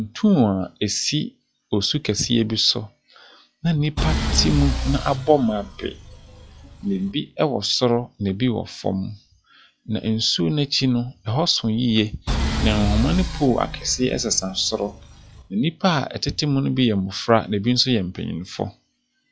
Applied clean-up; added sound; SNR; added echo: classical method log-MMSE.